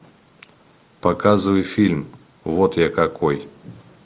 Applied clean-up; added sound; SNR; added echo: none; none; none; none.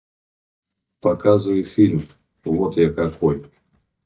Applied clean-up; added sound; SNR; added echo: neural mask model DeepFilterNet 3.